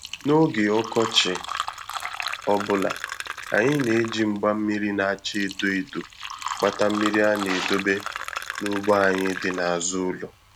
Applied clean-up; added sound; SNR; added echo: none; Fill (with liquid); 9 dB; none.